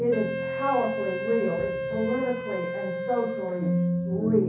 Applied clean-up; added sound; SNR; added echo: none; Wind instrument, woodwind instrument; 5 dB; reverberation time 0.6 s.